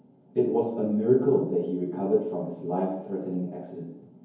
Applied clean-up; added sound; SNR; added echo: none; none; none; reverberation time 0.9 s.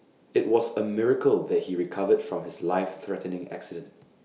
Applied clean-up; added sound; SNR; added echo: none; none; none; none.